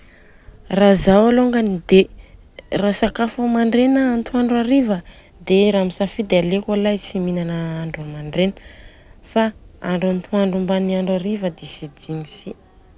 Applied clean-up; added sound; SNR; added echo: none; none; none; none.